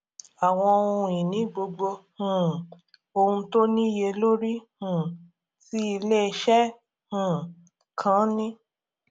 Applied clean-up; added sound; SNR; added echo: none; none; none; none.